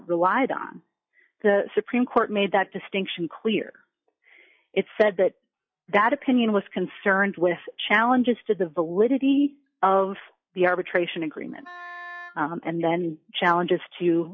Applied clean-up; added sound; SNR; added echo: classical method log-MMSE.